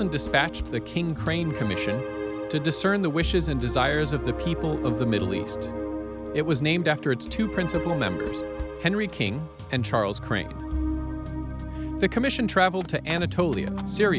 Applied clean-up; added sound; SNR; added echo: none; none; none; none.